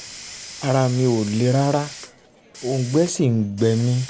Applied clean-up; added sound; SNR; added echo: none; Hiss; 17 dB; none.